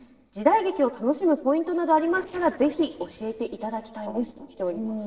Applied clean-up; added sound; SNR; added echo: neural separator model SepFormer DNS4.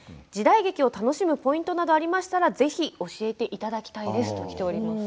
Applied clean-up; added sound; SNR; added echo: none; none; none; none.